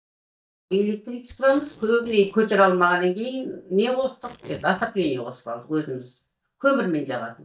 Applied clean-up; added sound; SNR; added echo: neural mask model DeepFilterNet 3.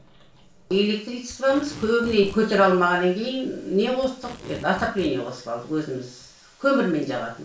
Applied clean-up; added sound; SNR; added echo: none; Packing tape, duct tape; 18 dB; reverberation time 0.3 s.